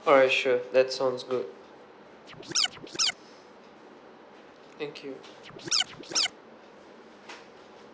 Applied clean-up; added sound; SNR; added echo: none; Scratching (performance technique); -1 dB; none.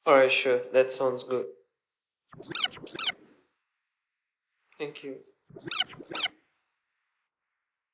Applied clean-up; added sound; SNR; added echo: neural mask model Resemble Enhance denoiser.